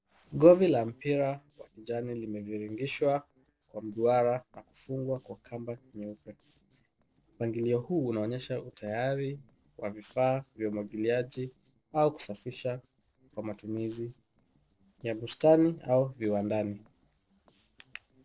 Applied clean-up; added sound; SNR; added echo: neural separator model SepFormer DNS4.